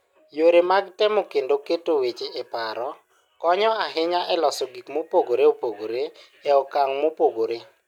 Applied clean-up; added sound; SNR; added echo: none; none; none; none.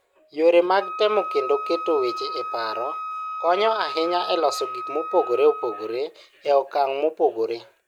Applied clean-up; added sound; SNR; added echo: none; Wind instrument, woodwind instrument; 10 dB; none.